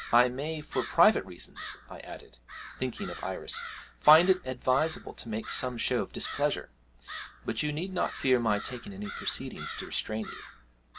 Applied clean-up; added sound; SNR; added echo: none; Crow; 14 dB; none.